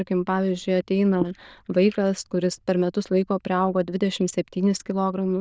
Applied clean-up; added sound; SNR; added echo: neural diffusion model UNIVERSE++.